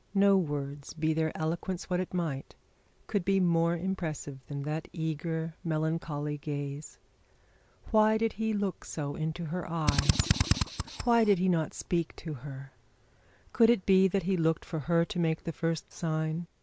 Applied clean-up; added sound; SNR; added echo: none; Drill; -1 dB; none.